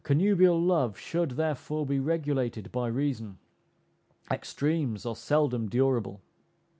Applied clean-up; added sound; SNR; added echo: none; none; none; none.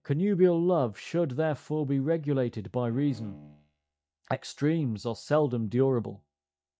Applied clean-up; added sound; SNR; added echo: neural mask model DeepFilterNet 3.